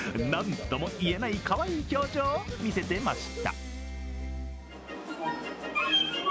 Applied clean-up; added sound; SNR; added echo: none; none; none; none.